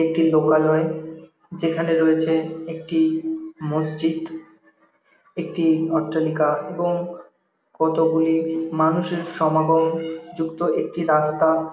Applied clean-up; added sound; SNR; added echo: none; none; none; none.